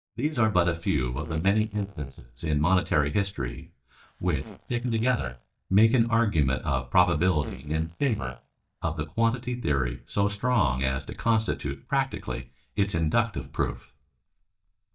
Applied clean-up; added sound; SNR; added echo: neural mask model DeepFilterNet 3.